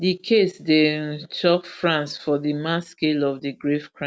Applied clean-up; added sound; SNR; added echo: none; none; none; none.